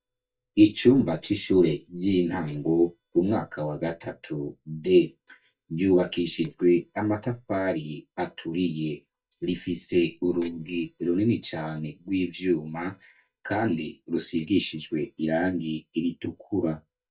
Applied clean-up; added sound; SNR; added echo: neural mask model DeepFilterNet 3.